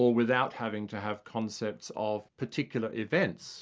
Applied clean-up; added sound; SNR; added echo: none; none; none; none.